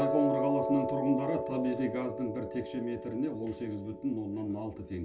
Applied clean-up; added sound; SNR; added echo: none; Piano; 3 dB; reverberation time 0.2 s.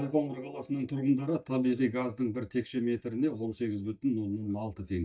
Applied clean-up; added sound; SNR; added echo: neural mask model DeepFilterNet 3.